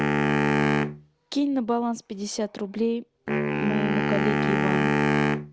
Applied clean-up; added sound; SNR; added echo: none; Wind instrument, woodwind instrument; -4 dB; none.